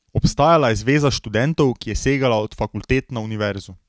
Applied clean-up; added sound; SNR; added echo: none; none; none; none.